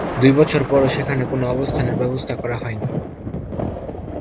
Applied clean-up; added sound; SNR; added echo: none; Thunder; 5 dB; none.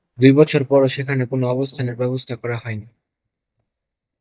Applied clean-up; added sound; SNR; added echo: neural mask model DeepFilterNet 3.